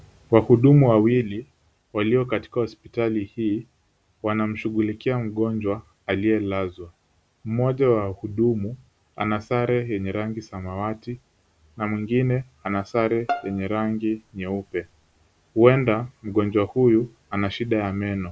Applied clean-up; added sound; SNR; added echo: none; Bowed string instrument; 12 dB; none.